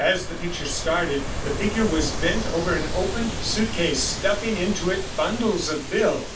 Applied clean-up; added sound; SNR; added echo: none; Ocean; 4 dB; reverberation time 0.2 s.